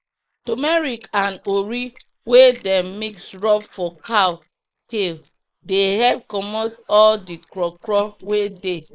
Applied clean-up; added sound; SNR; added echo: neural mask model Resemble Enhance denoiser.